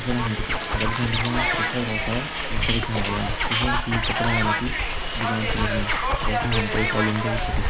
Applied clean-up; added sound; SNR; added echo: none; Hiss + Scratching (performance technique); -4 dB; none.